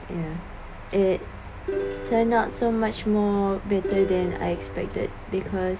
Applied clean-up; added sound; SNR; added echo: none; Plucked string instrument; 8 dB; none.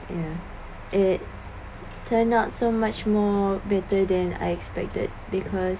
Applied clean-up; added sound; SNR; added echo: none; none; none; none.